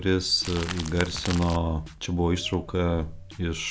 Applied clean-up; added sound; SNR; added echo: none; Crumpling, crinkling / Crackle; 9 dB; none.